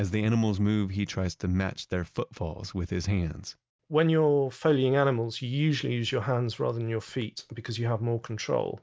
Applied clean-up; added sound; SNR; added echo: none; none; none; none.